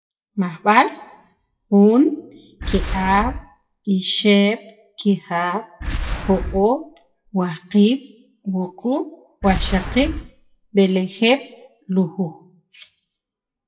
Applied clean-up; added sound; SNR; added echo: classical method WPE with log-MMSE.